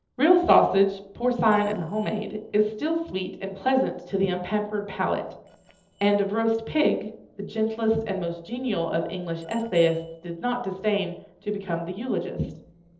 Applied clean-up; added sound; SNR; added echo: neural separator model SepFormer DNS4.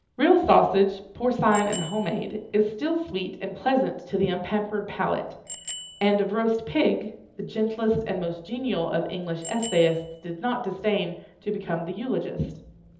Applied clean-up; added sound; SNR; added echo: none; Bicycle bell; 20 dB; reverberation time 1.2 s.